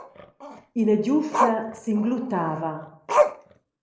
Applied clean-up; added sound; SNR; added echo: neural mask model Resemble Enhance denoiser.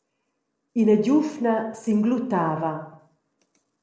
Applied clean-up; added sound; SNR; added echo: none; none; none; none.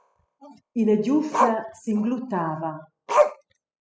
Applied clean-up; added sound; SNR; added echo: classical method spectral subtraction.